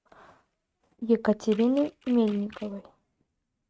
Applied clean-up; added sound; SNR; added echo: neural mask model RNNoise.